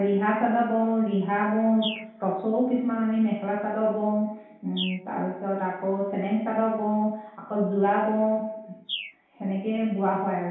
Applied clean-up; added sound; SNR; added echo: none; Bird; 15 dB; reverberation time 0.8 s.